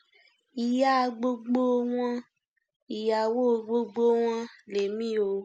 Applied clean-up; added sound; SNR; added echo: none; none; none; none.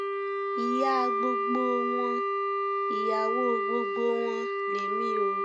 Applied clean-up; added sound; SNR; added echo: none; Wind instrument, woodwind instrument; -4 dB; none.